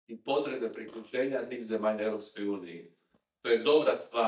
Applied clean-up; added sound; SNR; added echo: neural mask model DeepFilterNet 3.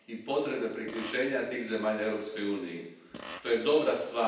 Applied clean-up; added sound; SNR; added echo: none; Fart; 17 dB; reverberation time 0.9 s.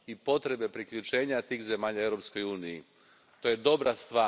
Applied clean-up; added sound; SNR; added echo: none; none; none; none.